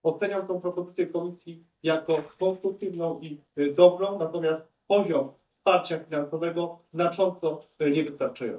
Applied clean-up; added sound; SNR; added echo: neural mask model DeepFilterNet 3.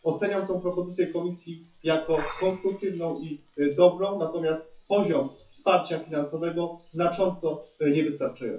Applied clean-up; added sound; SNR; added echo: classical method WPE with log-MMSE.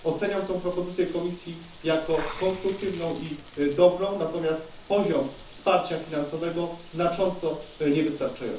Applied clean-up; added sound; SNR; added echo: none; Bathtub (filling or washing) / Water; 17 dB; reverberation time 0.9 s.